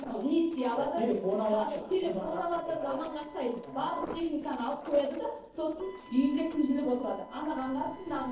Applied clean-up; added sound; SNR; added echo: neural separator model SepFormer DNS4.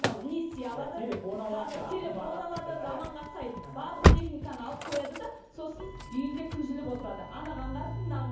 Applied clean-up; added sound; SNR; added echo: none; Slam / Engine starting; -4 dB; reverberation time 0.7 s.